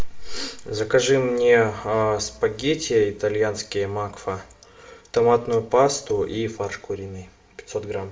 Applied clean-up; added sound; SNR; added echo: none; none; none; reverberation time 0.4 s.